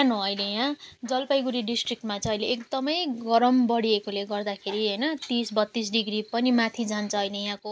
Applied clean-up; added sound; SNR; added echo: none; none; none; none.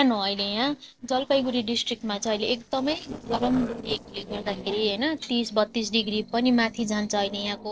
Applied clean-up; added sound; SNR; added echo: neural separator model SepFormer DNS4.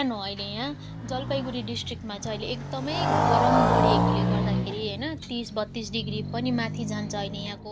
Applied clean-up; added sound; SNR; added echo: none; Motorcycle; -4 dB; none.